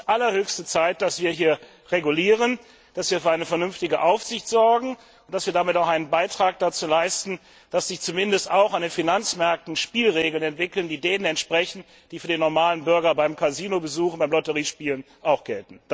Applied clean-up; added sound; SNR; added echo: none; none; none; none.